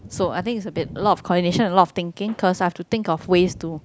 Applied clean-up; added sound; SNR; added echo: none; Thunder; 19 dB; none.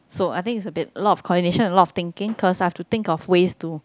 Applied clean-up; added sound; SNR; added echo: none; none; none; none.